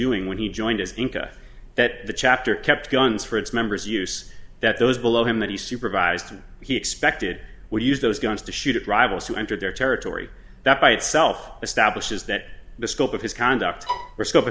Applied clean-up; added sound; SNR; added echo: none; Bowed string instrument; 8 dB; none.